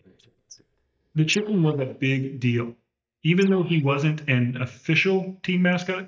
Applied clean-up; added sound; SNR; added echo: neural mask model DeepFilterNet 3.